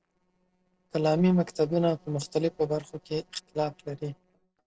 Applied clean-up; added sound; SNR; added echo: neural separator model SepFormer DNS4.